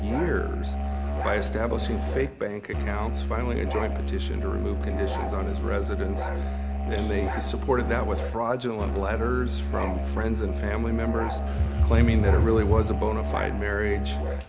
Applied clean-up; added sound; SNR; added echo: none; Musical instrument; 0 dB; none.